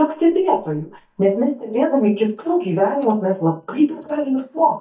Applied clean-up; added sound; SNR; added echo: neural mask model DeepFilterNet 3.